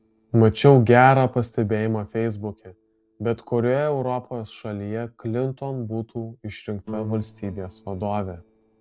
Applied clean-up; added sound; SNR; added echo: neural separator model SepFormer DNS4.